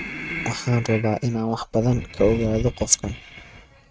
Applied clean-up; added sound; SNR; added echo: neural mask model RNNoise.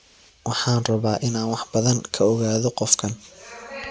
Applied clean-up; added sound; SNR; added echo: none; none; none; none.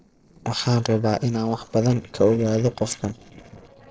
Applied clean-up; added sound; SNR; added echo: neural separator model SepFormer DNS4.